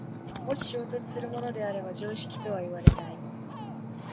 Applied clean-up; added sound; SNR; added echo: none; Ocean; 9 dB; none.